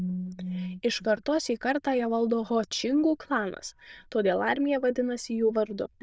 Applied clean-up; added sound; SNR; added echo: neural diffusion model UNIVERSE++.